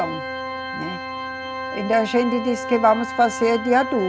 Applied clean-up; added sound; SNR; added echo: none; Organ; 8 dB; none.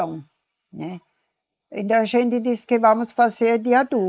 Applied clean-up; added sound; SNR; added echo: neural mask model Resemble Enhance denoiser.